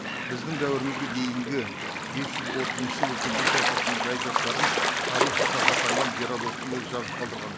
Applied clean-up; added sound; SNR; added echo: none; Gull, seagull / Waves, surf; -5 dB; none.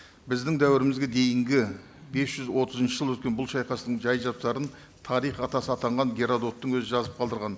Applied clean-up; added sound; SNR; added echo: none; none; none; none.